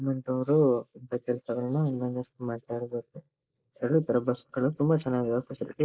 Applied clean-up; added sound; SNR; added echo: neural mask model Resemble Enhance denoiser.